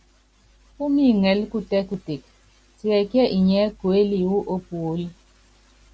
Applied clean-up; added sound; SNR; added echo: none; none; none; none.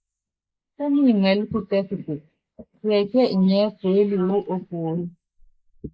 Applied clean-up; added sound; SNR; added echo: neural mask model Resemble Enhance denoiser.